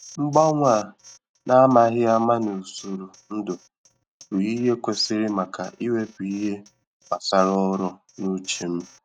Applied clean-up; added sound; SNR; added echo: neural mask model RNNoise.